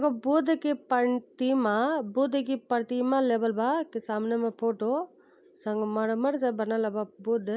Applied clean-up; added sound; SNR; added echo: none; none; none; none.